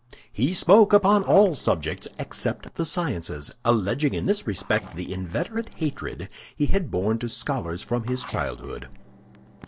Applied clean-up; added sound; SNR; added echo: neural separator model SepFormer DNS4.